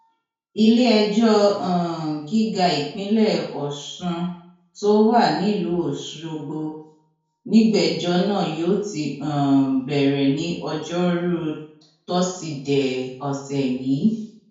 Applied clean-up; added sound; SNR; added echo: none; none; none; reverberation time 0.5 s.